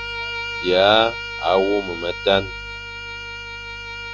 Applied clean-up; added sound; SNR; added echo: none; Bowed string instrument; 9 dB; none.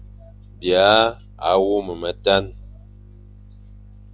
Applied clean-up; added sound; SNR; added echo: none; none; none; none.